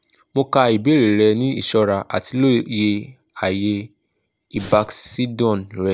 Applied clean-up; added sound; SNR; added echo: neural separator model SepFormer DNS4.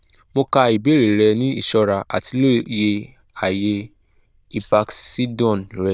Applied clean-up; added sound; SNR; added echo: neural diffusion model UNIVERSE++.